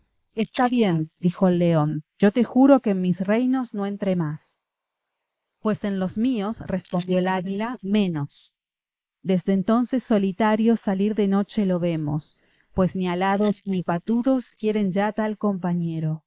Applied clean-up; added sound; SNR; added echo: neural mask model Resemble Enhance denoiser.